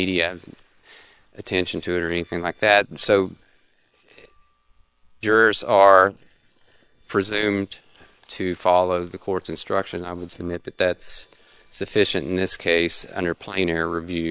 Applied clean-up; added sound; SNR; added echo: neural separator model SepFormer WHAM!.